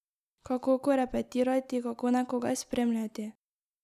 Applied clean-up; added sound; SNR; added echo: none; none; none; none.